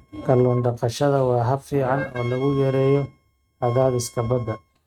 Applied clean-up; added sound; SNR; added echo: neural mask model RNNoise.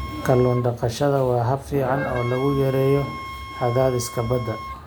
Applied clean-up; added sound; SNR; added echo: none; Wind instrument, woodwind instrument; 14 dB; none.